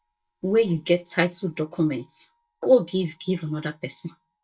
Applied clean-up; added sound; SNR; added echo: neural mask model DeepFilterNet 3.